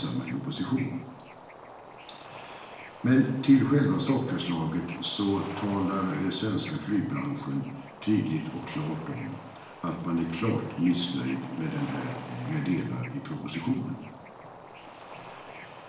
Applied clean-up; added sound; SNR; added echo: none; Bird / Ocean; 15 dB; reverberation time 0.8 s.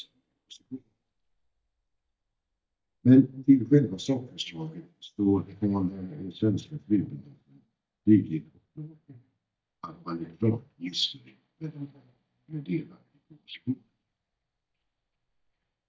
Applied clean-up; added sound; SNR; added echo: neural mask model DeepFilterNet 3.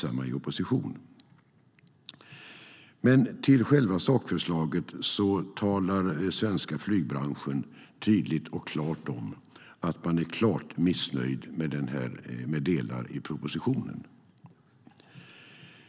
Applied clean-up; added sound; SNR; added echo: none; none; none; none.